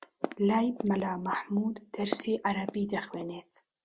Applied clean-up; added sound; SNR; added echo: none; Walk, footsteps; 12 dB; none.